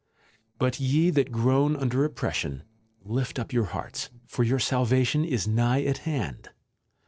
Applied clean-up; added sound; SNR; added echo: neural separator model SepFormer DNS4.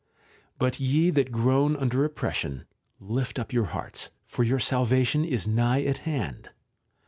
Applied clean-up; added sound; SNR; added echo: none; none; none; none.